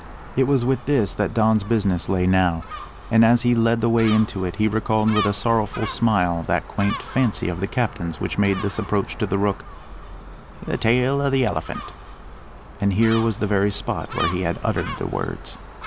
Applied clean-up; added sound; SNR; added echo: none; Gull, seagull; 13 dB; none.